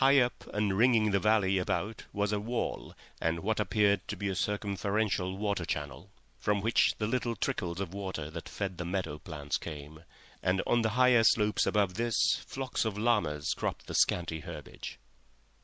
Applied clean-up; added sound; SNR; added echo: none; none; none; none.